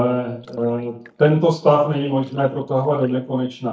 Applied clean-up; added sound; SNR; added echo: neural mask model DeepFilterNet 3.